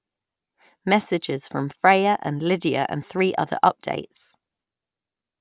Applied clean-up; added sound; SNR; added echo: none; none; none; none.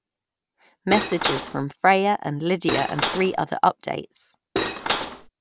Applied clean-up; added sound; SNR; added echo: none; Cutlery, silverware / Dishes, pots, and pans; 2 dB; none.